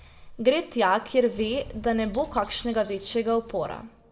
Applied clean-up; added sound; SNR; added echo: none; Bird; 18 dB; reverberation time 0.8 s.